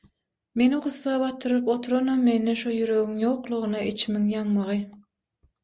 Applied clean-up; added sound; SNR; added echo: none; none; none; none.